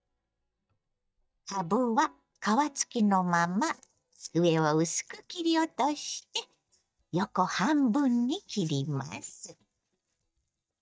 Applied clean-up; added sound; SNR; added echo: neural mask model DeepFilterNet 3.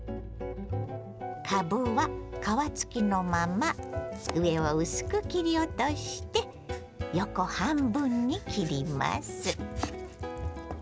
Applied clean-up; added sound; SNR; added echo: none; none; none; none.